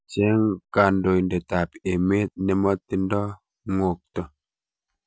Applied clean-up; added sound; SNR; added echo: none; none; none; none.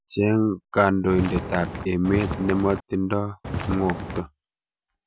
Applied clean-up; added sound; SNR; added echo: none; Walk, footsteps; 6 dB; none.